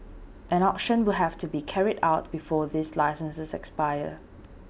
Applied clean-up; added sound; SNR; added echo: none; none; none; none.